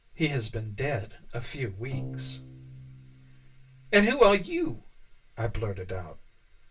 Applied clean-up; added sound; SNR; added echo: none; Bowed string instrument; 14 dB; reverberation time 0.1 s.